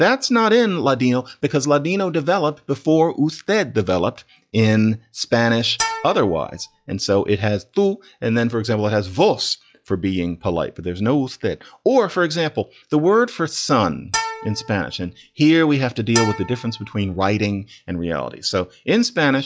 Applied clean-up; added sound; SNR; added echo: classical method log-MMSE.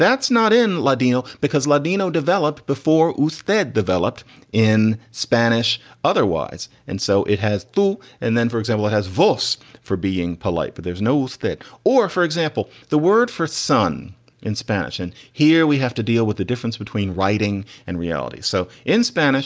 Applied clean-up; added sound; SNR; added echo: none; none; none; none.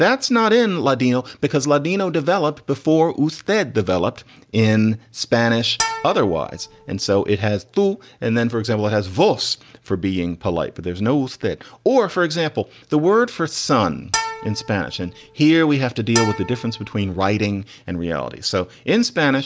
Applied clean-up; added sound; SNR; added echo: none; Bowed string instrument; 10 dB; none.